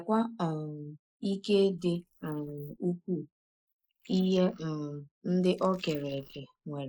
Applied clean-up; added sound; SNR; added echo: neural mask model Resemble Enhance denoiser.